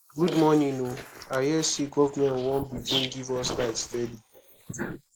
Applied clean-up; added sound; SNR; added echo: neural mask model Resemble Enhance denoiser.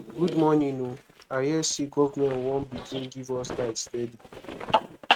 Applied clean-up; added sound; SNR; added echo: neural mask model RNNoise.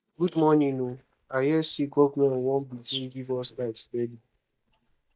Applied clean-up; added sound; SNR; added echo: neural mask model DeepFilterNet 3.